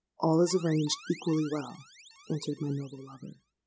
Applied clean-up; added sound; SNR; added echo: none; Alarm; 20 dB; none.